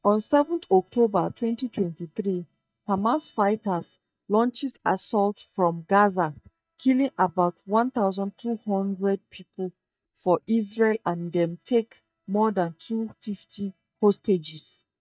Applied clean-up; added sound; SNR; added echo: neural mask model DeepFilterNet 3.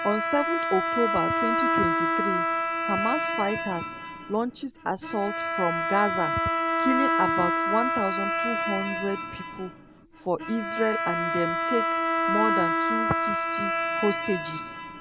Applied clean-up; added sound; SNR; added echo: none; Bowed string instrument; -3 dB; none.